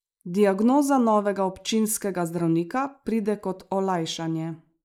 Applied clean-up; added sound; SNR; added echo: neural mask model Resemble Enhance denoiser.